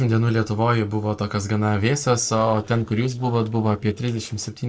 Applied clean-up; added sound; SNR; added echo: neural separator model SepFormer DNS4.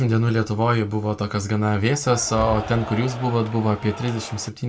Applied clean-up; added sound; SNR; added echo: none; Cheering; 12 dB; reverberation time 0.2 s.